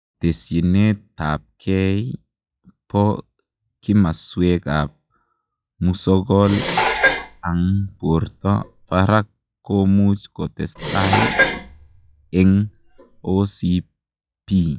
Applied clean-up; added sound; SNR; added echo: classical method log-MMSE.